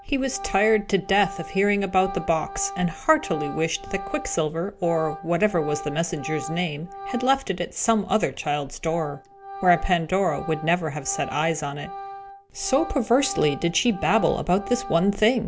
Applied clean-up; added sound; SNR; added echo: none; Organ; 13 dB; none.